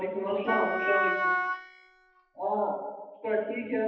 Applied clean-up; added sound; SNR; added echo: classical method WPE with log-MMSE.